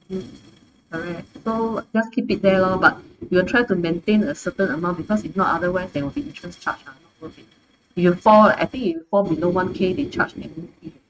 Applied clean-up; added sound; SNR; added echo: neural mask model RNNoise.